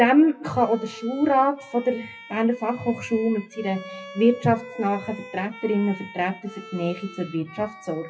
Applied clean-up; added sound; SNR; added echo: classical method WPE with log-MMSE.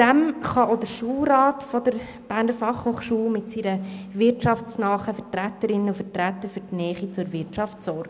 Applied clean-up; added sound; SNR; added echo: none; none; none; none.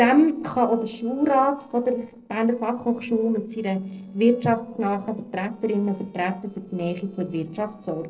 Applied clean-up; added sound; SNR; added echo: neural separator model SepFormer DNS4.